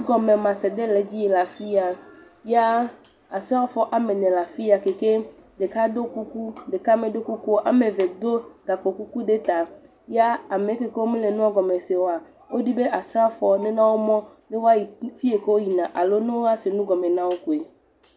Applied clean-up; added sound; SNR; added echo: none; none; none; none.